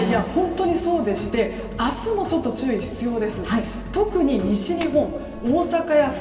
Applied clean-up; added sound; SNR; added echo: none; Tap; 18 dB; reverberation time 2.2 s.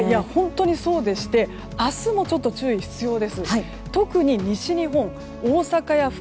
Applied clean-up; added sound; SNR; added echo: none; none; none; none.